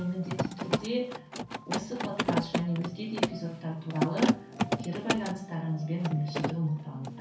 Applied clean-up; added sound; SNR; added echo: none; Mechanisms; 0 dB; reverberation time 0.6 s.